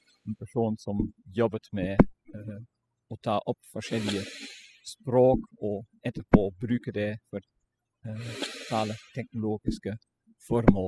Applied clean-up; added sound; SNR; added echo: classical method spectral subtraction.